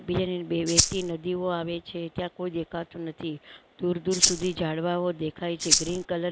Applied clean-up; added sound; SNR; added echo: none; Rattle (instrument); -5 dB; none.